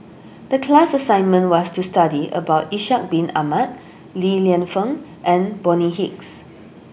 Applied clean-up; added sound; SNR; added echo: none; none; none; none.